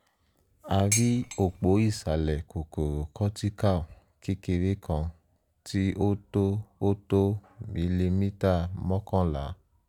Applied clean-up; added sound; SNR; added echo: none; Dishes, pots, and pans; 7 dB; none.